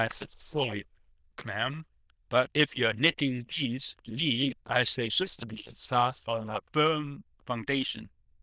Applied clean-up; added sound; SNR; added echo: neural diffusion model UNIVERSE++.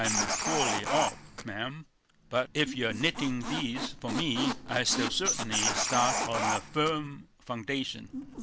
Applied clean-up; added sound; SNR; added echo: none; Squeak; 2 dB; none.